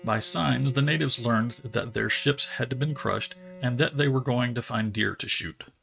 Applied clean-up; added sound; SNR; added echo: neural mask model RNNoise.